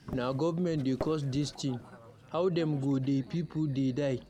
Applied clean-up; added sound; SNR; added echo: none; Microwave oven + Boat, Water vehicle; 15 dB; none.